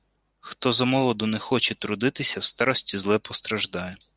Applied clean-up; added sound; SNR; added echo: none; none; none; none.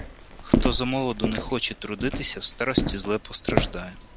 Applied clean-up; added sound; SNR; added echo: none; Walk, footsteps; -2 dB; none.